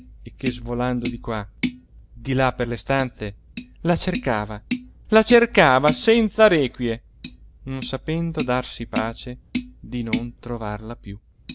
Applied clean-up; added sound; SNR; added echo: none; Tap; 11 dB; none.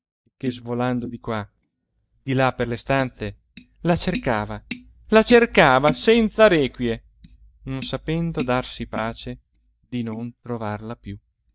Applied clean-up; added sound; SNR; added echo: neural mask model DeepFilterNet 3.